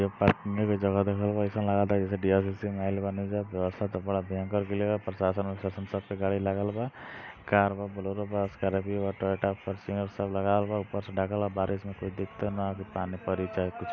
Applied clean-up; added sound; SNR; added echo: none; none; none; none.